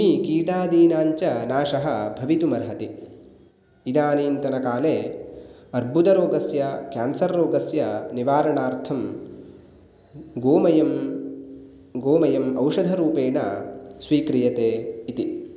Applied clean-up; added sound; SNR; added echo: none; none; none; none.